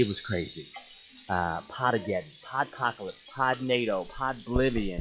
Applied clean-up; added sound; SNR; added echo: classical method log-MMSE.